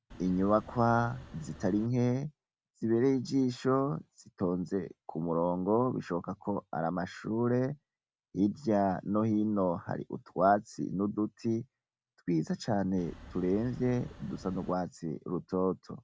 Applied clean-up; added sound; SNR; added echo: none; Wind; 18 dB; none.